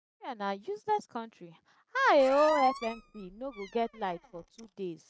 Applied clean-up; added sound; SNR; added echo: neural mask model RNNoise.